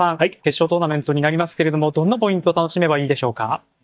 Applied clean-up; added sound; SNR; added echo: neural mask model DeepFilterNet 3.